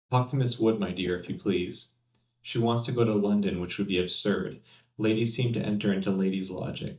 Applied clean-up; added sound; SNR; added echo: neural mask model DeepFilterNet 3.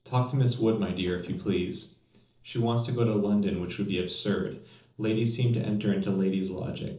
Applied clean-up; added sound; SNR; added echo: neural separator model SepFormer DNS4.